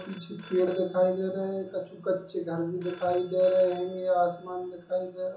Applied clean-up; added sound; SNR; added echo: none; Telephone; 15 dB; reverberation time 0.8 s.